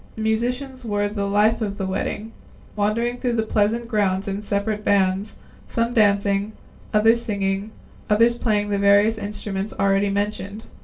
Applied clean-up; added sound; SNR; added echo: none; none; none; reverberation time 0.2 s.